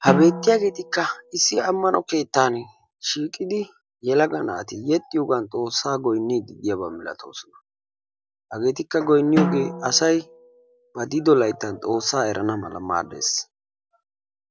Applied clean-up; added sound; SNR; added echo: none; Drum; 6 dB; none.